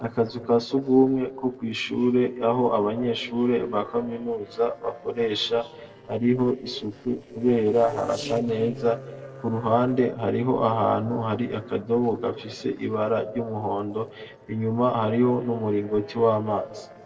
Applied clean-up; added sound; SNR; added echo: neural separator model SepFormer DNS4.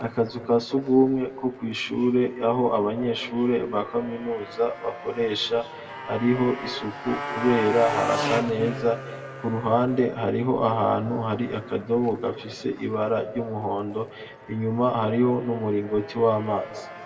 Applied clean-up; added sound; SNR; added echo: none; Motorcycle; 12 dB; reverberation time 1.3 s.